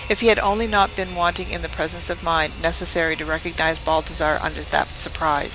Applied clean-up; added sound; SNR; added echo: none; Bird vocalization, bird call, bird song + Sawing; 11 dB; none.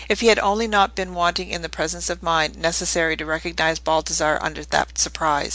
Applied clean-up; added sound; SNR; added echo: none; none; none; none.